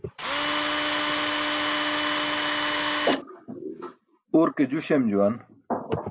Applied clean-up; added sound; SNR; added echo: none; Tools; -2 dB; none.